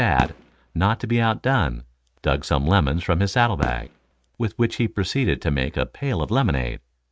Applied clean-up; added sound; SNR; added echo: neural mask model RNNoise.